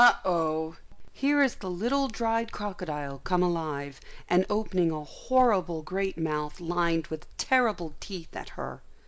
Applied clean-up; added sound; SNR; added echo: none; none; none; none.